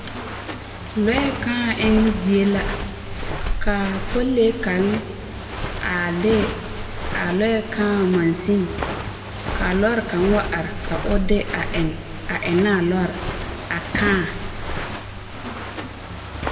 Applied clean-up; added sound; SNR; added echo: none; Walk, footsteps; 5 dB; reverberation time 1.6 s.